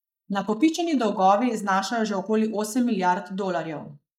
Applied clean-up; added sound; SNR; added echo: neural mask model Resemble Enhance denoiser.